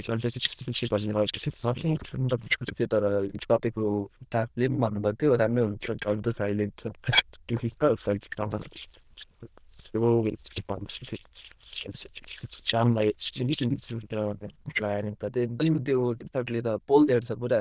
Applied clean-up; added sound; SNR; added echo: neural diffusion model UNIVERSE++.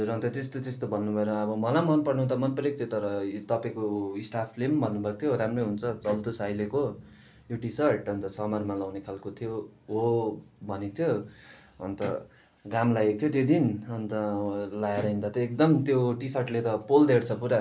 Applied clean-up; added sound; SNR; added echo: none; none; none; none.